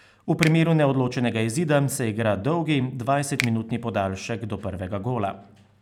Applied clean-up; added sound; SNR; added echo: none; Finger snapping; 15 dB; none.